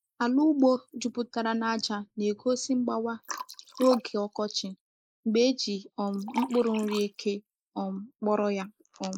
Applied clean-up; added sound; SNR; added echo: neural mask model Resemble Enhance denoiser.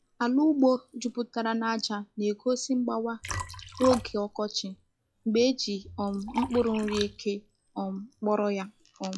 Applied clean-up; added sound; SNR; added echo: classical method log-MMSE.